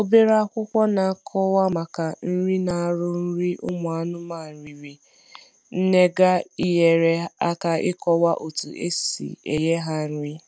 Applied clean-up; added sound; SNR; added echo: none; none; none; none.